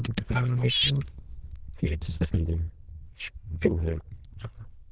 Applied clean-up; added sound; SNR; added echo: neural diffusion model UNIVERSE++.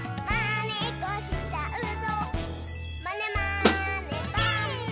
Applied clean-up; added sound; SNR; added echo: none; Snare drum; -3 dB; none.